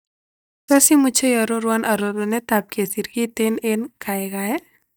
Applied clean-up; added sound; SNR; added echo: neural mask model DeepFilterNet 3.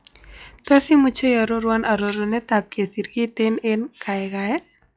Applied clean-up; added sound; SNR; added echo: classical method log-MMSE.